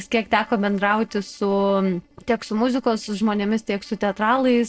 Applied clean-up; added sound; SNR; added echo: neural separator model SepFormer DNS4.